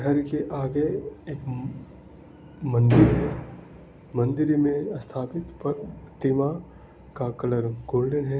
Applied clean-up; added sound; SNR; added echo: none; none; none; none.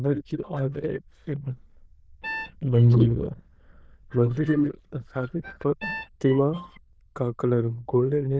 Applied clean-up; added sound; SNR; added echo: neural diffusion model UNIVERSE++.